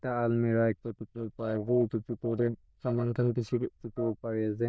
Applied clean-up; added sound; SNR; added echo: neural diffusion model UNIVERSE++.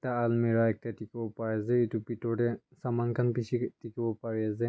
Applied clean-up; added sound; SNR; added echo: none; none; none; none.